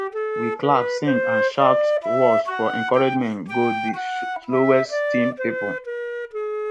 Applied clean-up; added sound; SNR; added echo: none; Wind instrument, woodwind instrument; 0 dB; none.